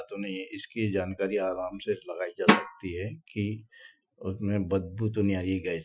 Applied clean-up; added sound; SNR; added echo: classical method Wiener filter.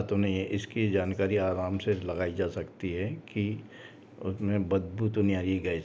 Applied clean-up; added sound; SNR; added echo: none; none; none; none.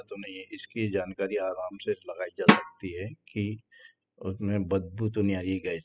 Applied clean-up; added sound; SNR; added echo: classical method spectral subtraction.